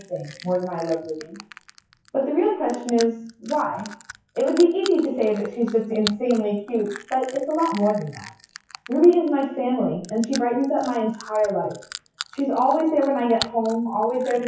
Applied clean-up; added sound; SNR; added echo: classical method WPE with log-MMSE.